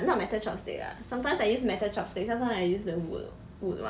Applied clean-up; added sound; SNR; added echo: none; none; none; none.